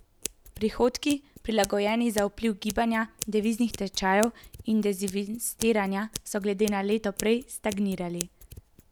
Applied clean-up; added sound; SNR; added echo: none; Scissors; 15 dB; none.